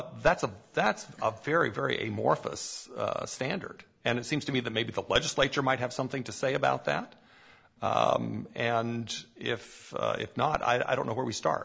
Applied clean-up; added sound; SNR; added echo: none; none; none; none.